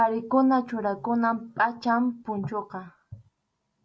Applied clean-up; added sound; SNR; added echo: none; none; none; none.